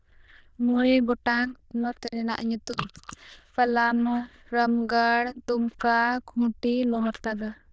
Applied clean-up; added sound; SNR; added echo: neural diffusion model UNIVERSE++.